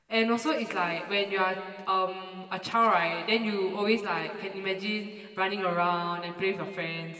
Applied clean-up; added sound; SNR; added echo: none; none; none; reverberation time 2.6 s.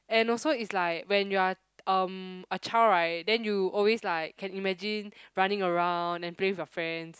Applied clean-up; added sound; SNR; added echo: none; none; none; none.